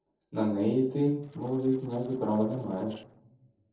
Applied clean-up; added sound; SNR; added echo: neural separator model SepFormer DNS4.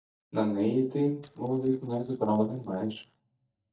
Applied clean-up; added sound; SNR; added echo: neural mask model DeepFilterNet 3.